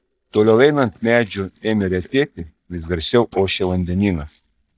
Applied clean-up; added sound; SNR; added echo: neural mask model DeepFilterNet 3.